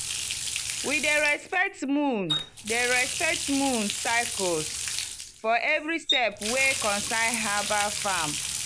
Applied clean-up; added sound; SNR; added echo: none; Water tap, faucet; 2 dB; none.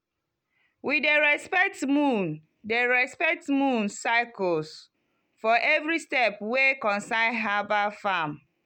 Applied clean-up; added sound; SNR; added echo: none; none; none; none.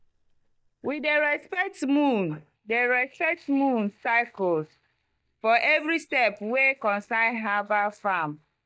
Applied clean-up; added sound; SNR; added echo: neural mask model DeepFilterNet 3.